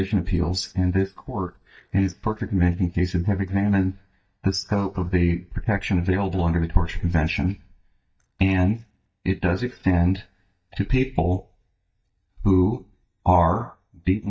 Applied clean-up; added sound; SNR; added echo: neural mask model DeepFilterNet 3.